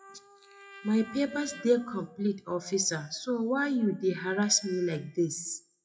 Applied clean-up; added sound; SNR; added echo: classical method WPE with log-MMSE.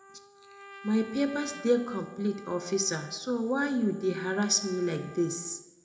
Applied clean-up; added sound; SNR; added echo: none; Trumpet; 18 dB; reverberation time 0.6 s.